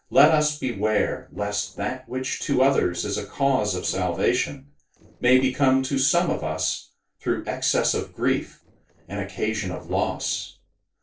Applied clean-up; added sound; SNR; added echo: neural separator model SepFormer DNS4.